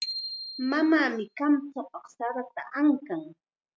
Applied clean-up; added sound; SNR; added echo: none; Bicycle bell; 13 dB; none.